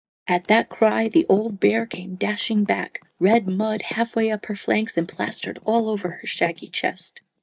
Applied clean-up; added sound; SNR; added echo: neural mask model DeepFilterNet 3.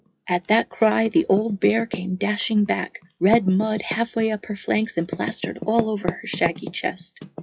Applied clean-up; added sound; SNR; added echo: classical method WPE with log-MMSE.